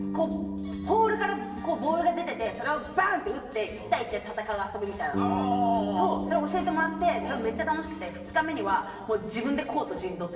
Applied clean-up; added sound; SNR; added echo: none; Bass guitar; 7 dB; reverberation time 1.1 s.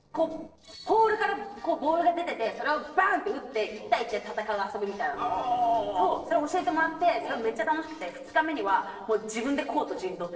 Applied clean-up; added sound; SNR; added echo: neural separator model SepFormer DNS4.